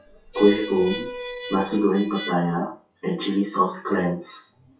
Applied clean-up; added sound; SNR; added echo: classical method WPE with log-MMSE.